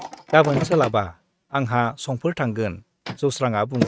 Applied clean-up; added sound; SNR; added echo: neural mask model RNNoise.